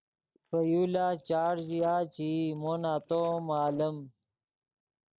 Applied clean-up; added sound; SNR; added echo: neural separator model SepFormer DNS4.